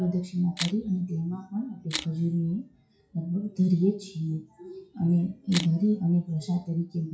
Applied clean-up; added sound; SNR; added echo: classical method WPE with log-MMSE.